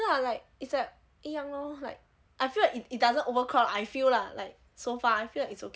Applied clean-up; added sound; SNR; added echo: none; none; none; none.